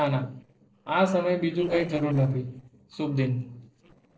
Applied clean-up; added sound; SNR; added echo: neural separator model SepFormer DNS4.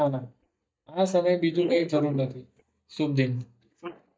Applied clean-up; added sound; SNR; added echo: neural mask model DeepFilterNet 3.